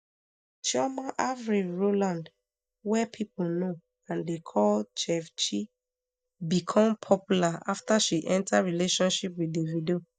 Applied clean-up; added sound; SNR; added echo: neural mask model DeepFilterNet 3.